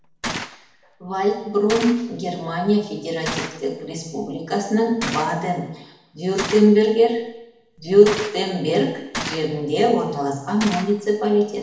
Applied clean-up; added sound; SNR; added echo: none; Gunshot, gunfire; 13 dB; reverberation time 0.8 s.